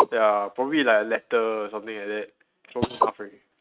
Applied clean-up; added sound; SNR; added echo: neural mask model RNNoise.